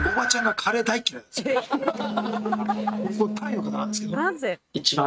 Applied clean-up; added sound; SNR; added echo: neural mask model RNNoise.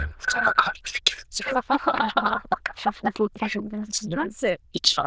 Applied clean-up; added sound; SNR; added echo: neural diffusion model UNIVERSE++.